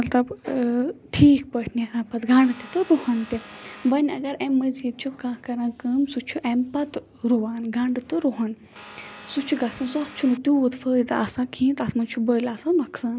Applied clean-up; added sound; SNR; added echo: none; Vehicle; 19 dB; none.